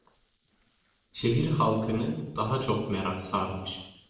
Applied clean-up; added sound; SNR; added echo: neural separator model SepFormer DNS4.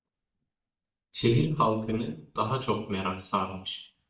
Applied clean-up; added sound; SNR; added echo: neural mask model DeepFilterNet 3.